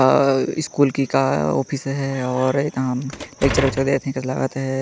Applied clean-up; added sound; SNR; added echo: none; Door; 8 dB; none.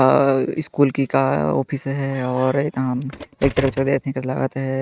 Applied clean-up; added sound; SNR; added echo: neural mask model RNNoise.